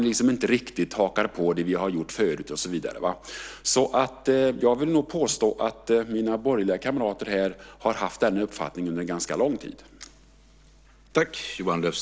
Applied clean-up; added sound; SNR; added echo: none; none; none; none.